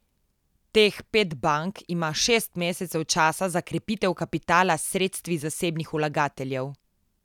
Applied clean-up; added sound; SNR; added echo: none; none; none; none.